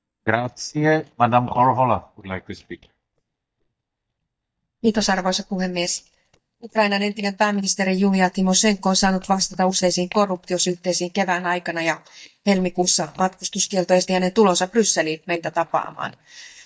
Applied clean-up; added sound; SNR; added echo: neural mask model DeepFilterNet 3.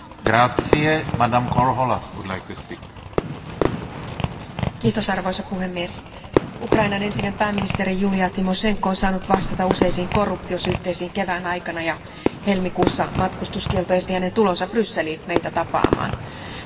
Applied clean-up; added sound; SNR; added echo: none; Fireworks; 4 dB; reverberation time 2.4 s.